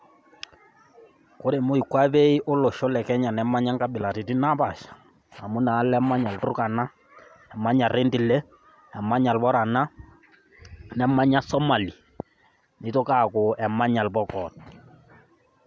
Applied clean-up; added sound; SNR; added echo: none; none; none; none.